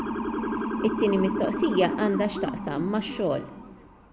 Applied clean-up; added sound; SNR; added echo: none; Motor vehicle (road) / Siren; 3 dB; none.